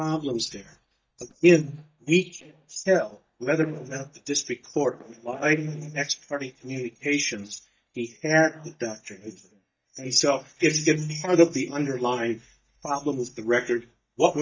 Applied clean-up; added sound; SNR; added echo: neural mask model DeepFilterNet 3.